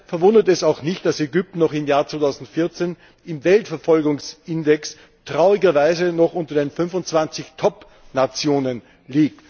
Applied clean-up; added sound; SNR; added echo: none; none; none; none.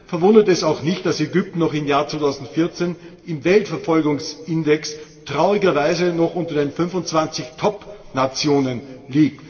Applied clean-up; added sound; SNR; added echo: none; none; none; reverberation time 1.3 s.